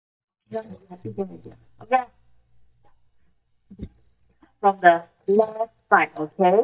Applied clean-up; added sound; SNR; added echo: neural mask model DeepFilterNet 3.